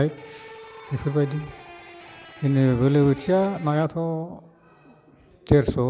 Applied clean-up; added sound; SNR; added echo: none; Electric guitar; 20 dB; none.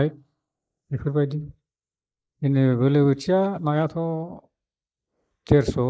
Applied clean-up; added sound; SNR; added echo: neural mask model Resemble Enhance denoiser.